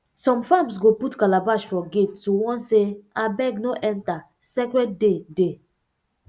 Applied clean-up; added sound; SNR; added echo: none; none; none; none.